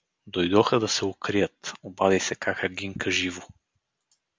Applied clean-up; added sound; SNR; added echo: none; none; none; none.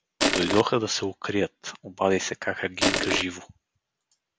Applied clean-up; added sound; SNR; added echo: none; Crushing; -4 dB; none.